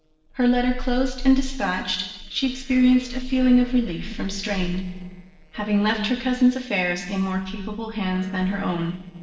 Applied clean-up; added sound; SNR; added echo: neural separator model SepFormer DNS4.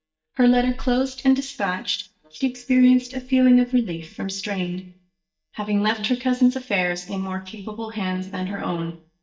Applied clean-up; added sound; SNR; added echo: neural mask model DeepFilterNet 3.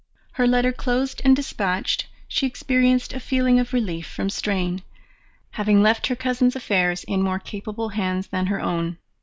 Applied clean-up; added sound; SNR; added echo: none; none; none; none.